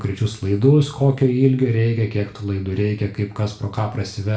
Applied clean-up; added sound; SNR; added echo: none; none; none; reverberation time 0.4 s.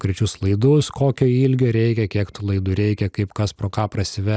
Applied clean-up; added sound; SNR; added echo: none; none; none; none.